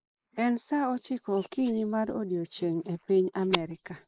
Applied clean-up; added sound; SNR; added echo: neural mask model Resemble Enhance denoiser.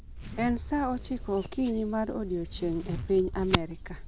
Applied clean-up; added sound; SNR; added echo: none; Zipper (clothing); 9 dB; none.